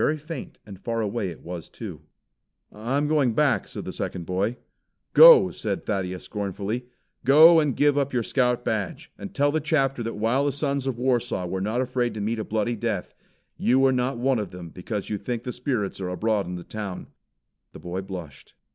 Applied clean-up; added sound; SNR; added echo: none; none; none; none.